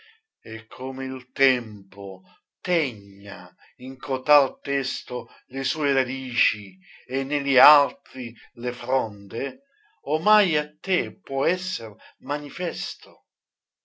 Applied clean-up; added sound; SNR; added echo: none; none; none; none.